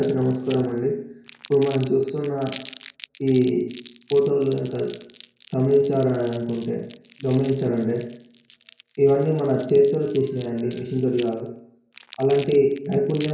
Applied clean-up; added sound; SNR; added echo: none; Crumpling, crinkling; 16 dB; reverberation time 0.6 s.